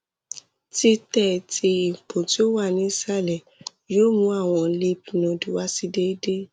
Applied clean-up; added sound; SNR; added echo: none; none; none; none.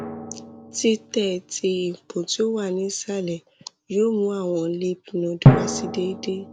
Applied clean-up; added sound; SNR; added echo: none; Drum; 0 dB; none.